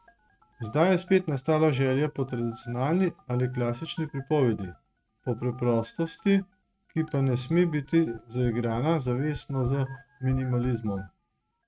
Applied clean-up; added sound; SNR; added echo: neural mask model RNNoise.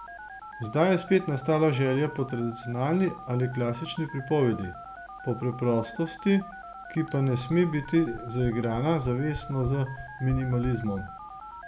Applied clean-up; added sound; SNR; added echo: none; Telephone + Run; 14 dB; none.